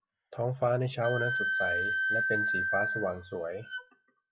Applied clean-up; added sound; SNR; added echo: classical method log-MMSE.